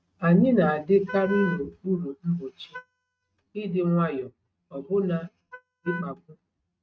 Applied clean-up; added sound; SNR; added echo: neural mask model RNNoise.